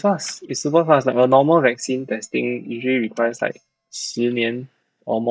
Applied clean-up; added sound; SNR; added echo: neural mask model DeepFilterNet 3.